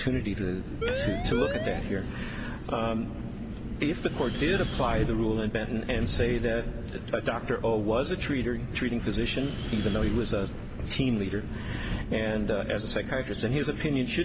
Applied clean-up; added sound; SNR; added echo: none; Wind + Siren; 3 dB; none.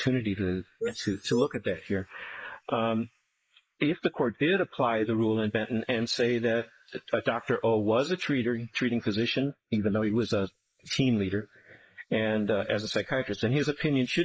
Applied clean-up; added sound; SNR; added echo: neural mask model Resemble Enhance denoiser.